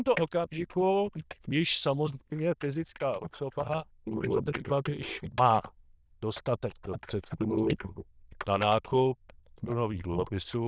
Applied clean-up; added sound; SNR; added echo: neural diffusion model UNIVERSE++.